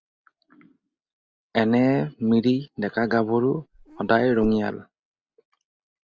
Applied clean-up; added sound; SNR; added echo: none; Meow; 14 dB; none.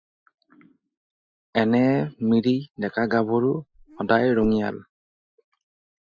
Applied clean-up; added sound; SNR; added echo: classical method Wiener filter.